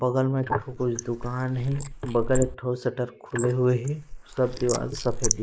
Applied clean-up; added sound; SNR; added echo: neural mask model Resemble Enhance denoiser.